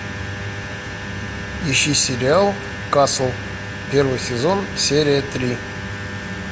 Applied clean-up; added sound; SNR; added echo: none; none; none; none.